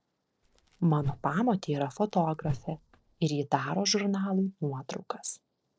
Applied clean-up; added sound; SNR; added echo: neural separator model SepFormer DNS4.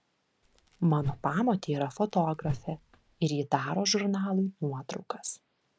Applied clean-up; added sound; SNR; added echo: none; Whoosh, swoosh, swish; 11 dB; none.